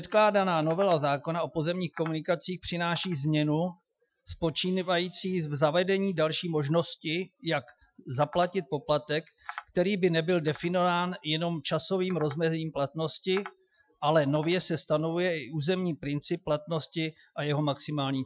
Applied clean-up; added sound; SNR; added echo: classical method Wiener filter.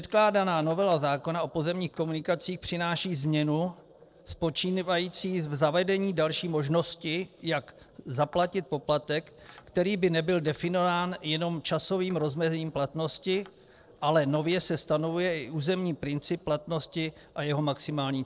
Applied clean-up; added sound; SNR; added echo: neural separator model SepFormer DNS4.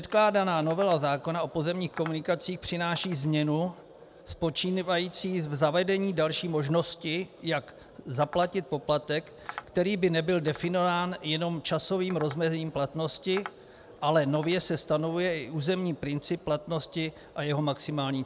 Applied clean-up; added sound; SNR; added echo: none; Tap; 19 dB; none.